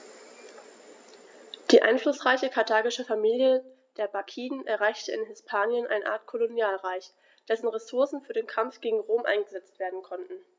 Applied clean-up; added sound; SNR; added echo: none; none; none; none.